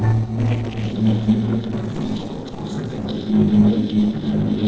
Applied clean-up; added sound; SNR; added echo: neural separator model SepFormer DNS4.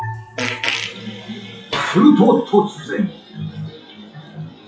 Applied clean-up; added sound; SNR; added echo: classical method WPE with log-MMSE.